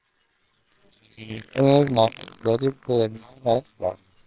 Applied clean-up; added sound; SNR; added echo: neural separator model SepFormer WHAMR!.